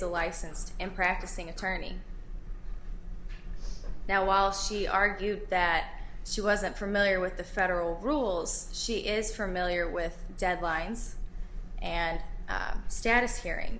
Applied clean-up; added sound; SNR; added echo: none; none; none; none.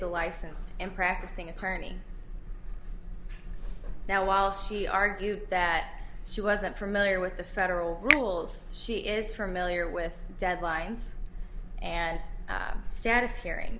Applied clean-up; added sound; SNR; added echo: none; Finger snapping; 3 dB; none.